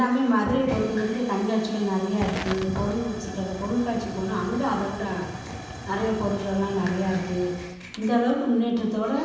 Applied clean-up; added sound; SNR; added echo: none; Tick / Hiss / Explosion / Fire; 13 dB; reverberation time 1.1 s.